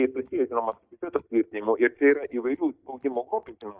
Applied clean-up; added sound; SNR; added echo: neural mask model DeepFilterNet 3.